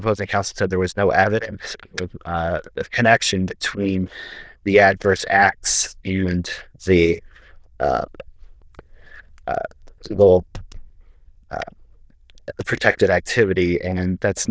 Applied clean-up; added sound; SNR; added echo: neural diffusion model UNIVERSE++.